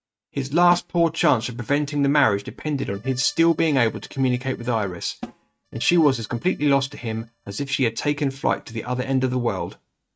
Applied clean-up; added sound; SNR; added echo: neural mask model RNNoise.